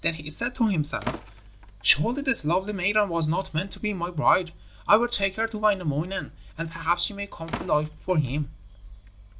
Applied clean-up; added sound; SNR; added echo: none; Slam; 15 dB; none.